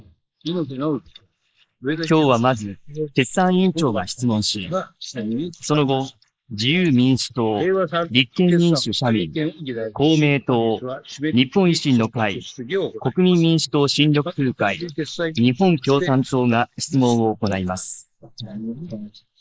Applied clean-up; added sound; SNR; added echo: neural mask model Resemble Enhance denoiser.